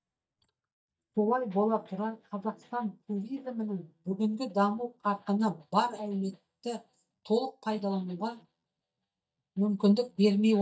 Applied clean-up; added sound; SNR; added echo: neural mask model DeepFilterNet 3.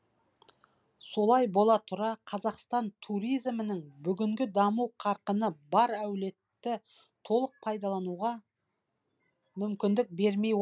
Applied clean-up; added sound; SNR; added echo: none; none; none; none.